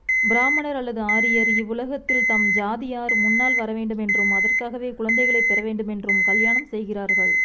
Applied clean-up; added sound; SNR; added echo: none; Alarm; -5 dB; none.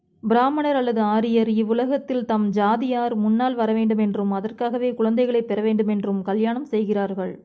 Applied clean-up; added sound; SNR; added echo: none; none; none; none.